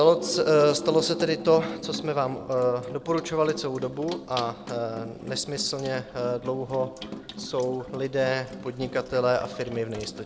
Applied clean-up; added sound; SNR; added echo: none; Sink (filling or washing) / Water tap, faucet; 12 dB; none.